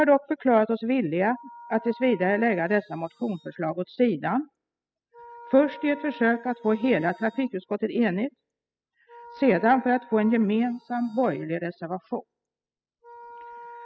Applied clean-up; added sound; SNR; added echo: classical method spectral subtraction.